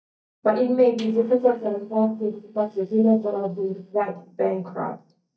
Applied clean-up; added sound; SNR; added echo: neural mask model DeepFilterNet 3.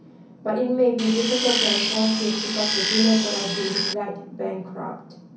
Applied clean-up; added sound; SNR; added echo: none; Tools; 1 dB; reverberation time 0.6 s.